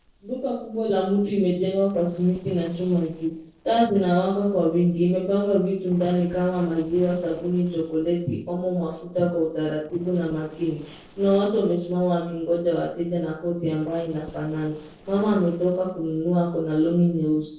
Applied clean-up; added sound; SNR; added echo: neural separator model SepFormer DNS4.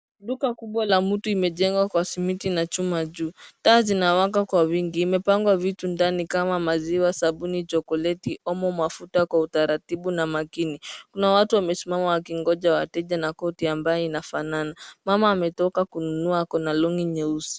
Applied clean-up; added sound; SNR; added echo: none; none; none; none.